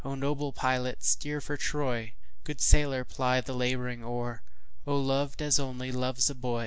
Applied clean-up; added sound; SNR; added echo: none; none; none; none.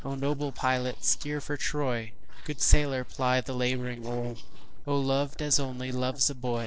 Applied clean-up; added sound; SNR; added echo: neural separator model SepFormer DNS4.